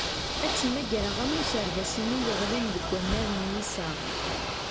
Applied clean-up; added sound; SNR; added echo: none; Ocean / Boat, Water vehicle; -1 dB; none.